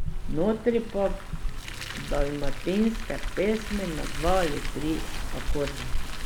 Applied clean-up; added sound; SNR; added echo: none; Car; 0 dB; none.